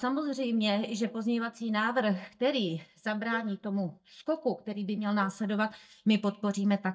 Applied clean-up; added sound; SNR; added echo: neural mask model DeepFilterNet 3.